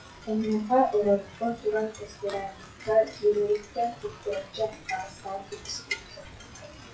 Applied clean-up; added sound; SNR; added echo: classical method WPE with log-MMSE.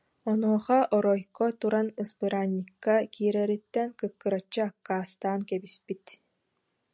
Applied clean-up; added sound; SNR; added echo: none; none; none; none.